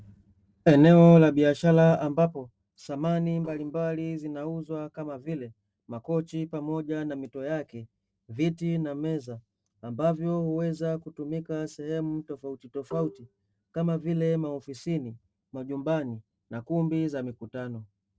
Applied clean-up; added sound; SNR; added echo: neural separator model SepFormer DNS4.